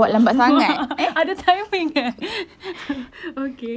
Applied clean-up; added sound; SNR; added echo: none; none; none; none.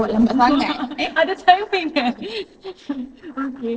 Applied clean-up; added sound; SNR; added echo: neural separator model SepFormer DNS4.